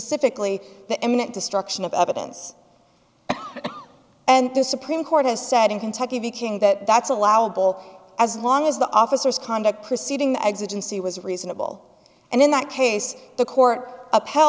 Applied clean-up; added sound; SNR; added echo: none; none; none; none.